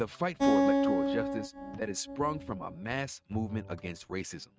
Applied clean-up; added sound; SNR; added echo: neural mask model RNNoise.